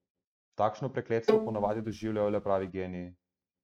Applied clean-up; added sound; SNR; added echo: neural mask model RNNoise.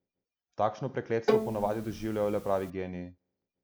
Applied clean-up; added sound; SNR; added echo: none; Bowed string instrument; -1 dB; none.